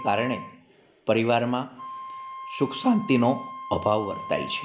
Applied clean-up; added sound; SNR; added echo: none; Wind instrument, woodwind instrument; 12 dB; none.